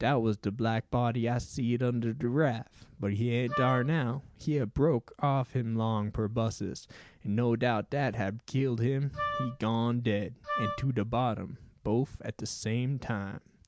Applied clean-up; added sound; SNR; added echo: none; Wind instrument, woodwind instrument; 6 dB; none.